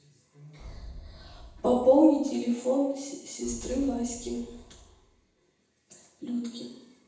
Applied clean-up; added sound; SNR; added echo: none; Boom; 18 dB; reverberation time 0.8 s.